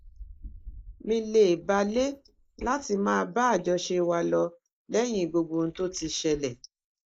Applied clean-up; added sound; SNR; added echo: neural mask model Resemble Enhance denoiser.